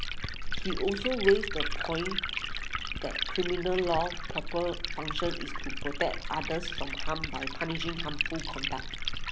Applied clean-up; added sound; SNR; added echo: none; Liquid; -1 dB; none.